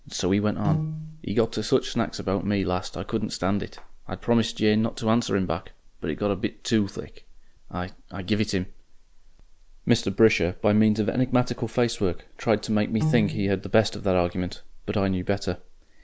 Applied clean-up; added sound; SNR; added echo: none; Piano; 3 dB; none.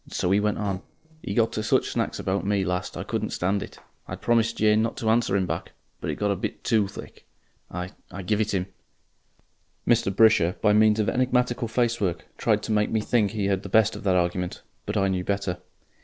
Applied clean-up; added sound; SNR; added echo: neural separator model SepFormer DNS4.